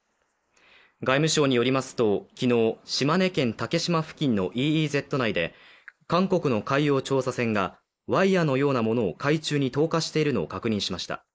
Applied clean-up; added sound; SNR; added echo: neural mask model Resemble Enhance denoiser.